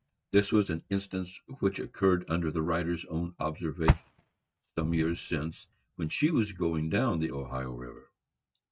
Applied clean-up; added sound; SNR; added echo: neural mask model RNNoise.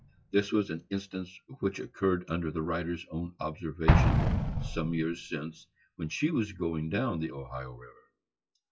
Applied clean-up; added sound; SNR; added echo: classical method log-MMSE.